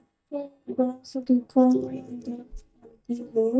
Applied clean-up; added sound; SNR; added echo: neural mask model DeepFilterNet 3.